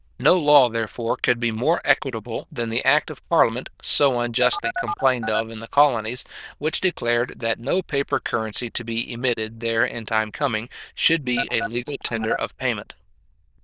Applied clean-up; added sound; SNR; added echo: neural diffusion model UNIVERSE++.